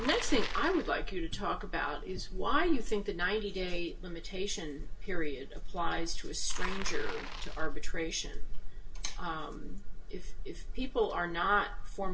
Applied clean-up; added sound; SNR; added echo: none; Bicycle; 19 dB; reverberation time 0.2 s.